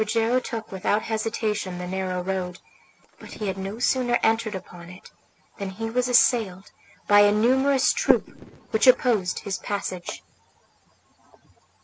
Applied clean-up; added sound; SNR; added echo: neural mask model Resemble Enhance denoiser.